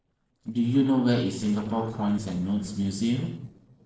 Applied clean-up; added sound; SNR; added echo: neural separator model SepFormer DNS4.